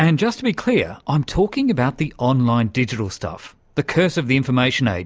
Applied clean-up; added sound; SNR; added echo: none; none; none; none.